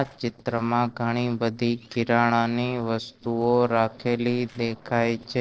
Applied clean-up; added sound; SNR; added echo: neural separator model SepFormer DNS4.